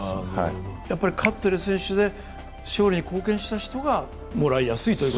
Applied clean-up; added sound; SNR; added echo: none; Finger snapping; 12 dB; none.